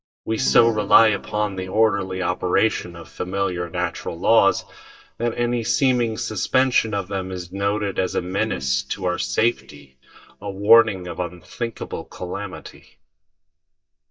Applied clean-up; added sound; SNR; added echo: neural mask model DeepFilterNet 3.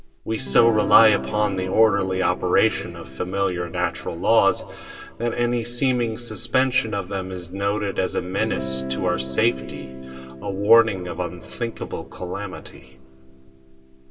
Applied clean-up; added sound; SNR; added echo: none; Guitar; 12 dB; reverberation time 2.8 s.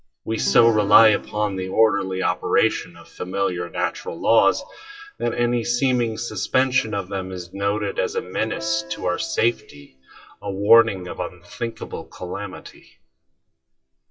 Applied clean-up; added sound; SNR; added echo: classical method WPE with log-MMSE.